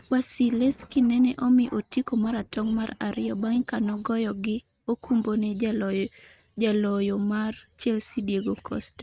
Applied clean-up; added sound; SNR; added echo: neural mask model RNNoise.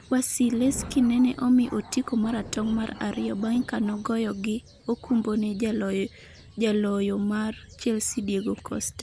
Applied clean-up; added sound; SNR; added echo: none; Thunder; 19 dB; none.